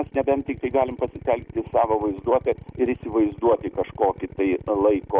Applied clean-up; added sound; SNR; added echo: none; Drill; 17 dB; none.